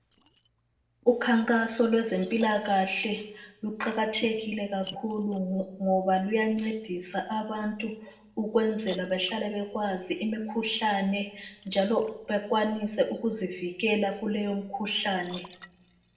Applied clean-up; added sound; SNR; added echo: neural separator model SepFormer DNS4.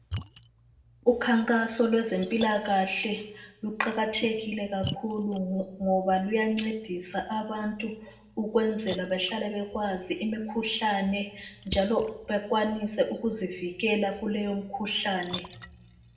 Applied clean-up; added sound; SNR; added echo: none; Splash, splatter; 17 dB; reverberation time 0.6 s.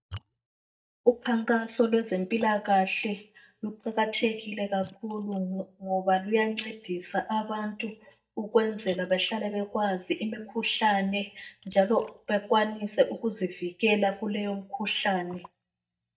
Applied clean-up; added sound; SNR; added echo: neural mask model DeepFilterNet 3.